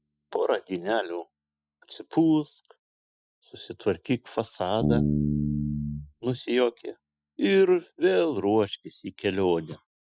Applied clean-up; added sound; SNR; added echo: classical method Wiener filter.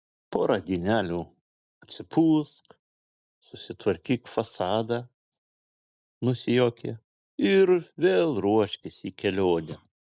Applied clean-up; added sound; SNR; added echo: none; none; none; none.